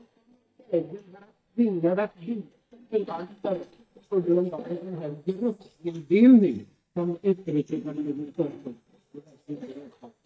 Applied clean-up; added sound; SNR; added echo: neural mask model DeepFilterNet 3.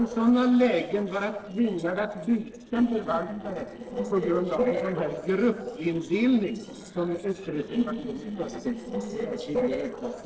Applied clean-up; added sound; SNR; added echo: neural separator model SepFormer DNS4.